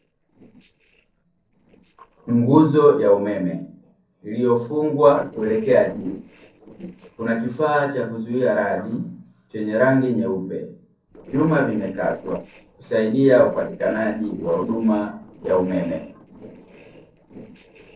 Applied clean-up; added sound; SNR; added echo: neural separator model SepFormer DNS4.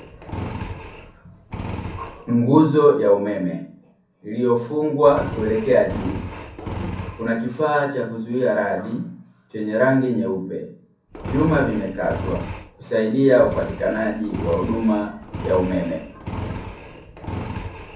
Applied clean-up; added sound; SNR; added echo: none; Engine; 11 dB; reverberation time 0.6 s.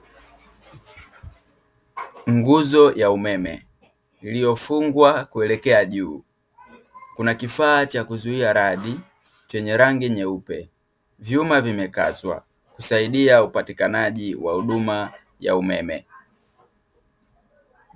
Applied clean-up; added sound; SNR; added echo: none; none; none; none.